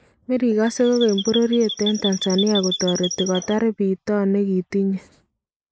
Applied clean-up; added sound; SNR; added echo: neural mask model Resemble Enhance denoiser.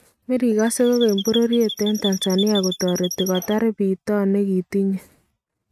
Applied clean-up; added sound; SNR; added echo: neural mask model RNNoise.